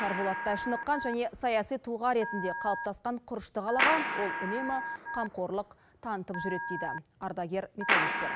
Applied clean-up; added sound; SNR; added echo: none; Clapping + Telephone; 2 dB; none.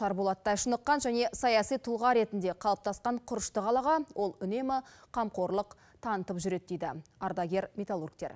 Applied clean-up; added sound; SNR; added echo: none; none; none; none.